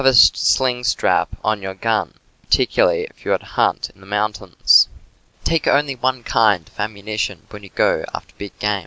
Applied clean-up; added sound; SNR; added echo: none; none; none; none.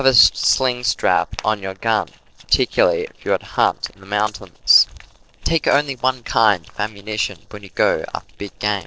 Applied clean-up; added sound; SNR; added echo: neural separator model SepFormer DNS4.